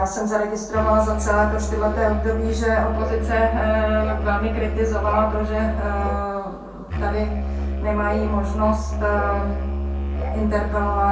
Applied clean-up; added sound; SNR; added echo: none; Musical instrument; 2 dB; reverberation time 0.3 s.